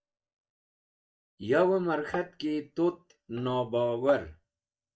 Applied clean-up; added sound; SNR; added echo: neural mask model DeepFilterNet 3.